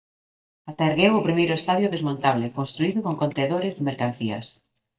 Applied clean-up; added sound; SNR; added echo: neural mask model DeepFilterNet 3.